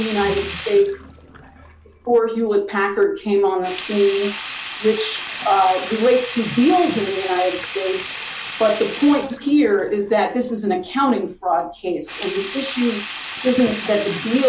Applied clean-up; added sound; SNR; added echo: none; Sink (filling or washing); 10 dB; none.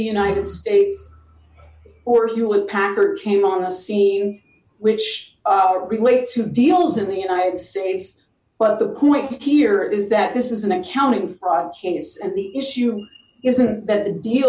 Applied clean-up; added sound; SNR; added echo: none; none; none; none.